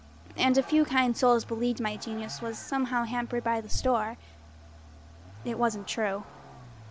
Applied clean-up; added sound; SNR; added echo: none; Vehicle; 18 dB; none.